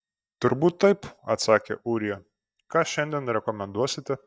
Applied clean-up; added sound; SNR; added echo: neural mask model DeepFilterNet 3.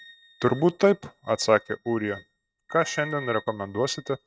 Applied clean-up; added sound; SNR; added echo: neural mask model RNNoise.